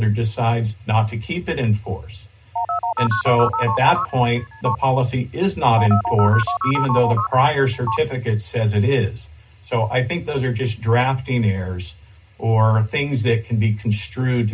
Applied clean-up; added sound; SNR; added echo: none; Telephone; 4 dB; reverberation time 0.2 s.